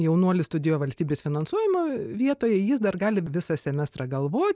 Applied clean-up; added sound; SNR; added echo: none; none; none; none.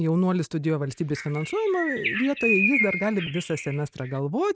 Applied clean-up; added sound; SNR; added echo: neural mask model RNNoise.